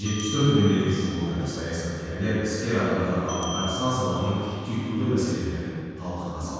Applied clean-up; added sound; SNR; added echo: none; Bell; 14 dB; reverberation time 2.1 s.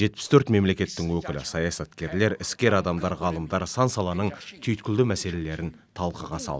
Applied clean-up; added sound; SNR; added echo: none; none; none; none.